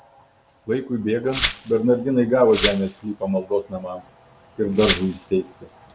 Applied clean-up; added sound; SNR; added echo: none; Glass; 7 dB; none.